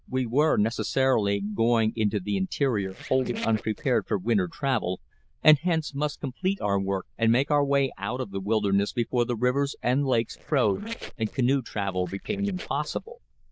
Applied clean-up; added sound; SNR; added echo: neural diffusion model UNIVERSE++.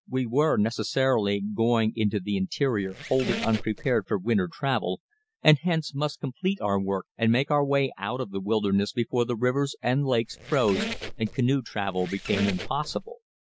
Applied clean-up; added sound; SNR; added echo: none; Squeak; 10 dB; none.